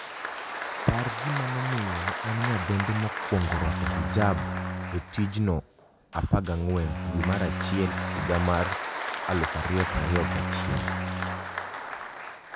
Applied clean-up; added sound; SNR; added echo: none; Applause + Bowed string instrument; 3 dB; none.